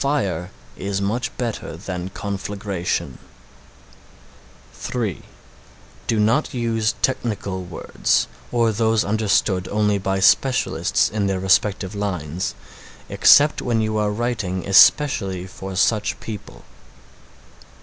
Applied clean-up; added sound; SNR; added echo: none; none; none; none.